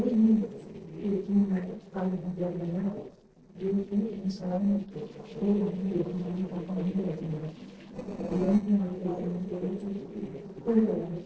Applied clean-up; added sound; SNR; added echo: neural separator model SepFormer DNS4.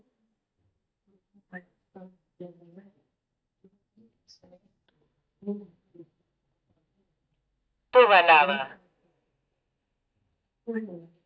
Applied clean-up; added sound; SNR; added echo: neural mask model DeepFilterNet 3.